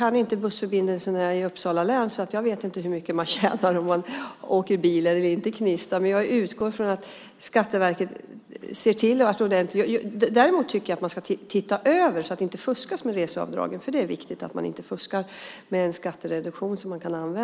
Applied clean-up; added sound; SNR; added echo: none; none; none; none.